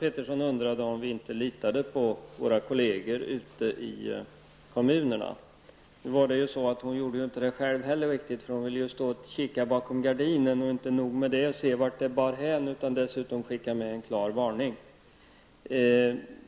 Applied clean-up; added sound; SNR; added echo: none; none; none; none.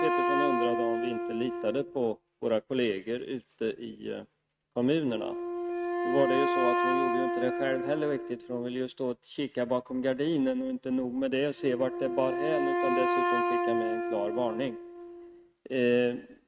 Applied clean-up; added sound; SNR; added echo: neural mask model RNNoise.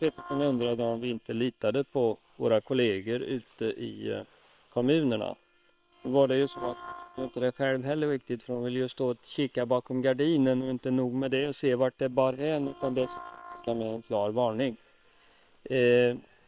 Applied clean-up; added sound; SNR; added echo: neural separator model SepFormer WHAM!.